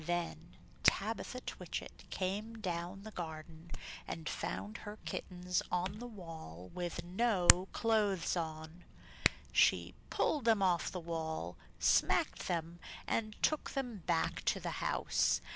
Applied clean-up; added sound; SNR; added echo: none; Hands; 5 dB; none.